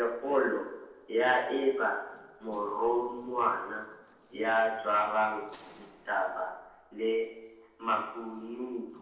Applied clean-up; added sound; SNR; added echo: neural separator model SepFormer DNS4.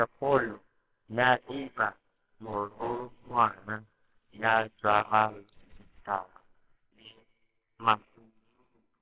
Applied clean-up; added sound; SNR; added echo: neural separator model SepFormer WHAMR!.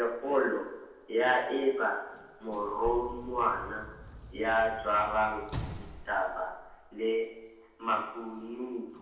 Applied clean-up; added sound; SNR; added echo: none; Sliding door / Slam; 15 dB; reverberation time 0.9 s.